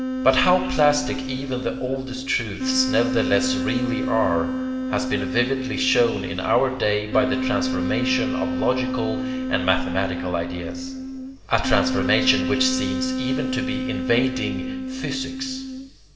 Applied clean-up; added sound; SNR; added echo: none; Wind instrument, woodwind instrument; 2 dB; reverberation time 2.5 s.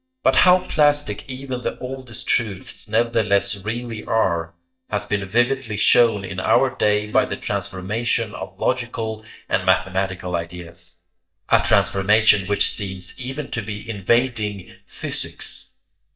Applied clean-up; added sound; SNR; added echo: neural mask model DeepFilterNet 3.